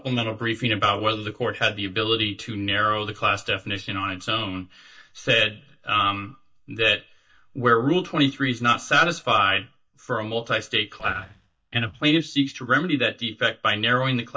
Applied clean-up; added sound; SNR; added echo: neural mask model DeepFilterNet 3.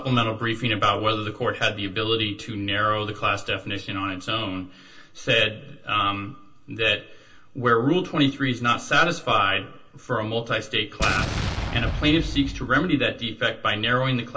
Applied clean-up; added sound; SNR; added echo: none; Explosion; 5 dB; reverberation time 0.2 s.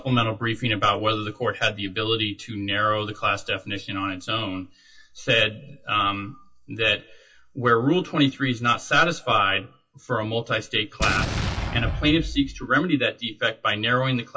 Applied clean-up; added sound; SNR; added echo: classical method WPE with log-MMSE.